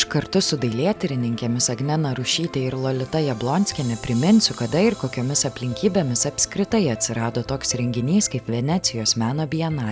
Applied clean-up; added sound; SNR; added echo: none; none; none; none.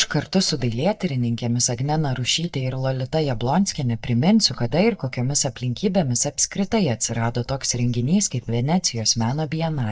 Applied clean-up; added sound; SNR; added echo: neural mask model DeepFilterNet 3.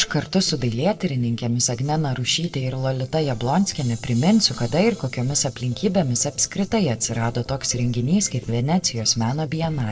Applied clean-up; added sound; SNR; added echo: neural separator model SepFormer DNS4.